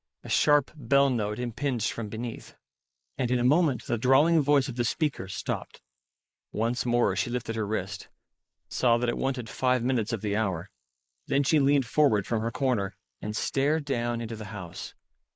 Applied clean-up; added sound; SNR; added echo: neural mask model Resemble Enhance denoiser.